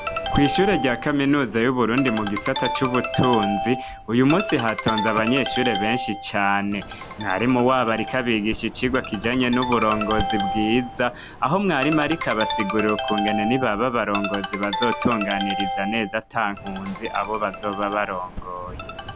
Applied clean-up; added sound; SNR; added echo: none; Ringtone; 6 dB; none.